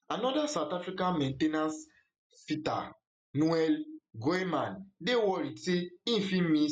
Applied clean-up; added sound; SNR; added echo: none; none; none; none.